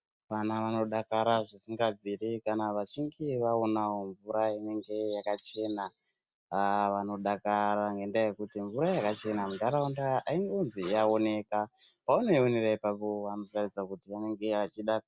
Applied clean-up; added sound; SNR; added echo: none; none; none; none.